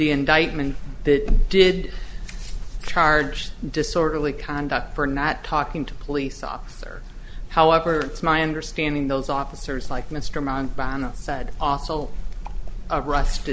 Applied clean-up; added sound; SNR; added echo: none; none; none; none.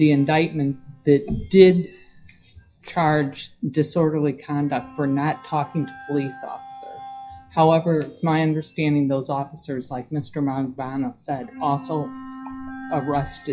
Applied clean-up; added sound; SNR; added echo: classical method WPE with log-MMSE.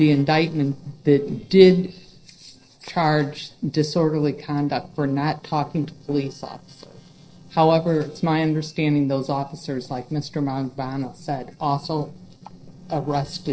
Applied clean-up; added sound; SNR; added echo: neural separator model SepFormer DNS4.